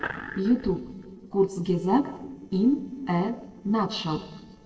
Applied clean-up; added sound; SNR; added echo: neural separator model SepFormer DNS4.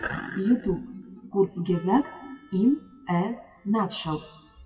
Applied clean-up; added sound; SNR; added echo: classical method WPE with log-MMSE.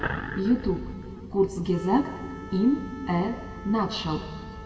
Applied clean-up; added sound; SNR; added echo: none; Wind instrument, woodwind instrument; 19 dB; reverberation time 1.9 s.